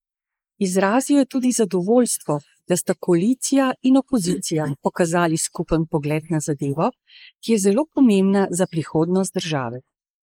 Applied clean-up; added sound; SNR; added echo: neural mask model Resemble Enhance denoiser.